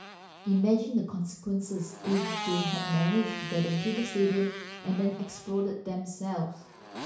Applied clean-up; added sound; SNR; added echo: none; Motorcycle; 10 dB; reverberation time 0.6 s.